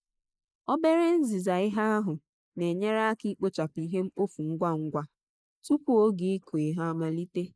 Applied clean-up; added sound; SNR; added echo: neural mask model Resemble Enhance denoiser.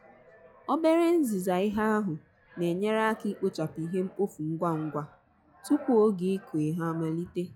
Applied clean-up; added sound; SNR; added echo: classical method log-MMSE.